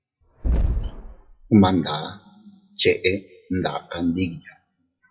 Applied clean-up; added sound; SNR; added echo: classical method WPE with log-MMSE.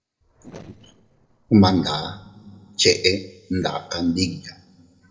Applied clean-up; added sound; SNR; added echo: neural separator model SepFormer DNS4.